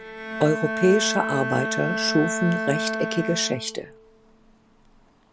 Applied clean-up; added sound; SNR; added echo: none; Bowed string instrument; 4 dB; none.